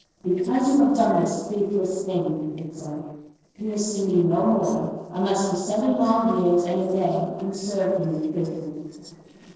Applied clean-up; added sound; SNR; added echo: neural separator model SepFormer DNS4.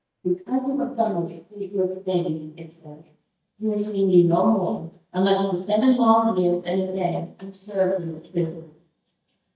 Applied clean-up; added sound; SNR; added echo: neural mask model DeepFilterNet 3.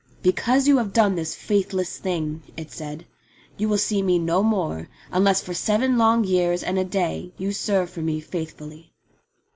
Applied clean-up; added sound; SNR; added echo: none; none; none; none.